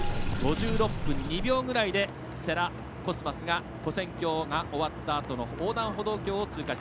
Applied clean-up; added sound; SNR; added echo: none; Sink (filling or washing) / Water; 5 dB; none.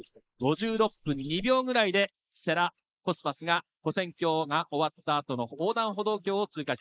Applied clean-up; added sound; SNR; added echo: neural mask model Resemble Enhance denoiser.